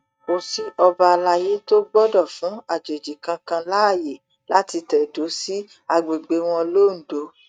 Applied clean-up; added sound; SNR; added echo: neural mask model RNNoise.